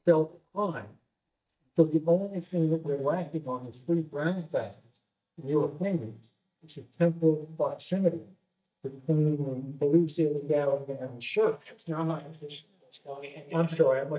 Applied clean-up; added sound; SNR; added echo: neural mask model DeepFilterNet 3.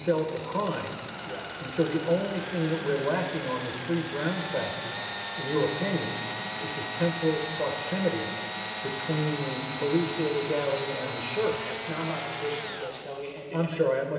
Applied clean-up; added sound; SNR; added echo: none; Sawing / Engine; 6 dB; reverberation time 2.4 s.